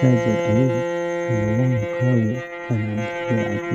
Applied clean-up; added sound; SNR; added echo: neural mask model RNNoise.